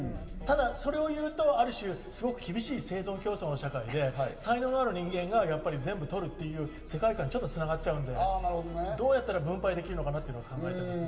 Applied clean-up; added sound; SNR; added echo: none; Accelerating, revving, vroom; 12 dB; reverberation time 1.8 s.